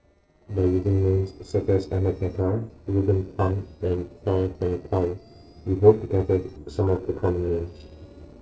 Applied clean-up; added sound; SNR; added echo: neural separator model SepFormer DNS4.